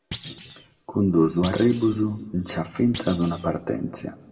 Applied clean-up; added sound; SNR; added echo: none; Thump, thud; 14 dB; reverberation time 1.2 s.